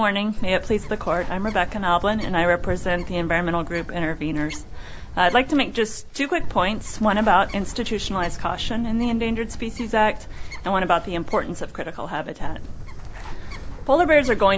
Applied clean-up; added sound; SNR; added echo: none; Bird; 7 dB; none.